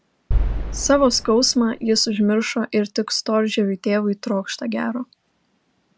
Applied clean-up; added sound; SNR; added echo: none; Boom; 4 dB; none.